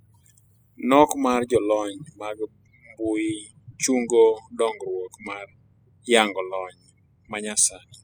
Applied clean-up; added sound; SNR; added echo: classical method spectral subtraction.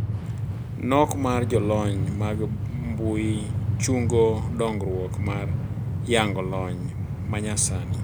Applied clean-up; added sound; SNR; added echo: none; Train; 0 dB; none.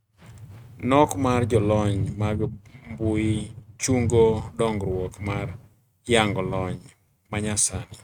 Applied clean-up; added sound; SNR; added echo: neural mask model RNNoise.